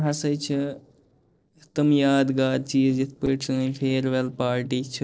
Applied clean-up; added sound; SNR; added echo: neural separator model SepFormer DNS4.